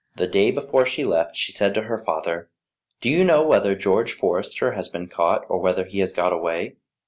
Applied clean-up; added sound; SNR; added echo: none; none; none; none.